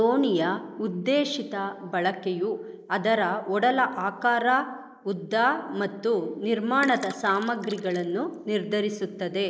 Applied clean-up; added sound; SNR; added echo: neural mask model Resemble Enhance denoiser.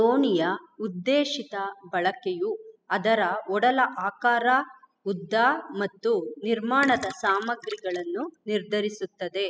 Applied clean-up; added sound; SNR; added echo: classical method spectral subtraction.